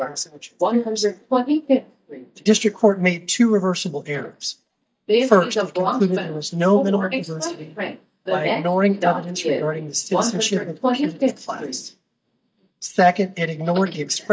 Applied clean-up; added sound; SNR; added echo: neural mask model DeepFilterNet 3.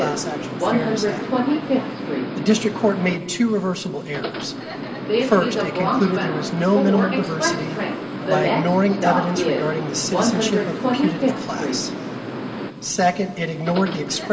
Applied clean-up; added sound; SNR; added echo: none; Subway, metro, underground; 1 dB; reverberation time 2.3 s.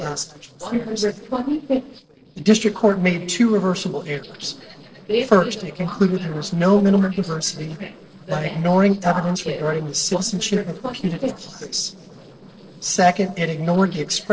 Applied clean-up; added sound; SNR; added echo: neural separator model SepFormer DNS4.